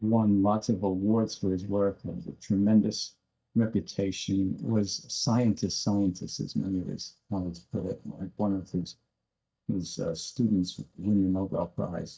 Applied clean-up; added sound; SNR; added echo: neural mask model DeepFilterNet 3.